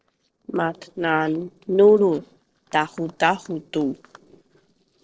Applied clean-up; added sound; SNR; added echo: neural separator model SepFormer DNS4.